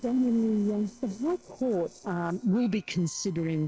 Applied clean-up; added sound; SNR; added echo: neural separator model SepFormer DNS4.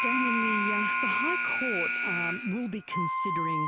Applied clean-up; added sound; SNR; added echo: none; Wind instrument, woodwind instrument + Alarm; -5 dB; none.